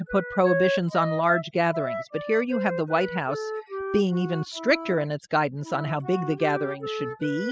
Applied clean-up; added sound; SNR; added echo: classical method spectral subtraction.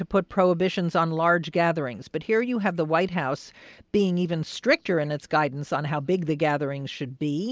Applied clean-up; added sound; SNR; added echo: none; none; none; none.